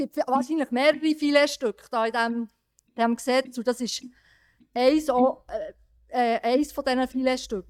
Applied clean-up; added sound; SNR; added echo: neural mask model DeepFilterNet 3.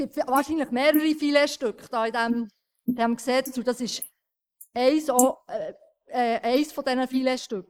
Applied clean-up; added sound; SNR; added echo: neural mask model Resemble Enhance denoiser.